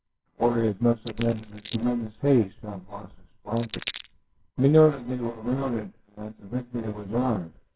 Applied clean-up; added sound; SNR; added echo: neural separator model SepFormer WHAMR!.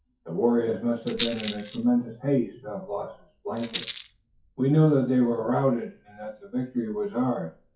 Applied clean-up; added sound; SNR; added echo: classical method WPE with log-MMSE.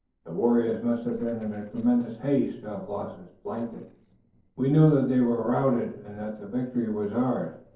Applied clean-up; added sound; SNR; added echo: neural separator model SepFormer DNS4.